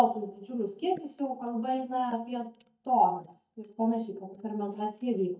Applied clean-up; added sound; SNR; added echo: neural mask model DeepFilterNet 3.